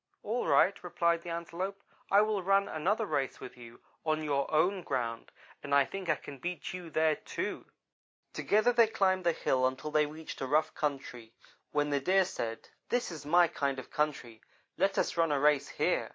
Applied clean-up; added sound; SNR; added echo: none; none; none; none.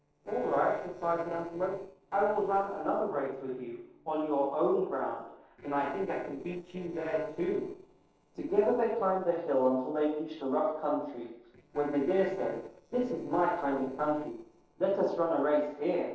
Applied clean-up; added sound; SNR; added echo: neural separator model SepFormer DNS4.